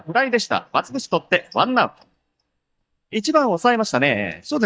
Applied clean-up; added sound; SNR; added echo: neural mask model DeepFilterNet 3.